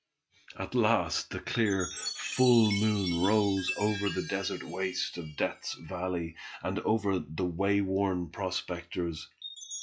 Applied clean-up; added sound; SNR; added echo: classical method log-MMSE.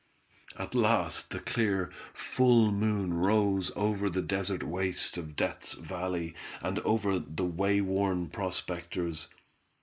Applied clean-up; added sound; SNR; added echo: neural mask model Resemble Enhance denoiser.